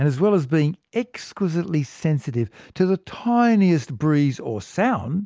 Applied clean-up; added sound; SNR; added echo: none; none; none; none.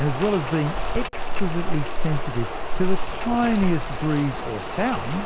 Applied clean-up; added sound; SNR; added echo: none; Rain; -2 dB; none.